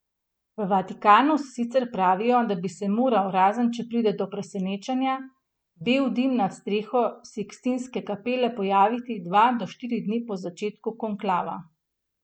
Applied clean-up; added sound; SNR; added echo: none; none; none; none.